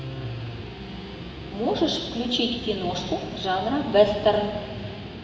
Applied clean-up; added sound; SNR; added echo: none; Guitar; 9 dB; reverberation time 1.6 s.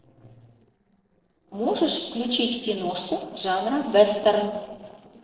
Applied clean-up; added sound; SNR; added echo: neural separator model SepFormer DNS4.